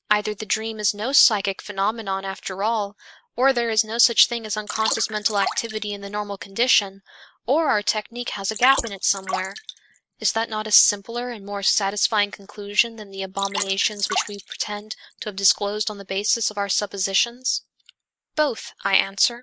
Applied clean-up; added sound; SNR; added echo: neural mask model Resemble Enhance denoiser.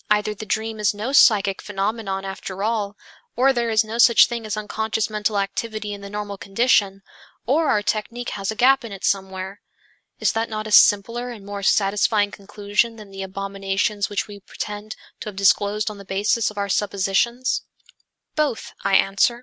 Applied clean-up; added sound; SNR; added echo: none; none; none; none.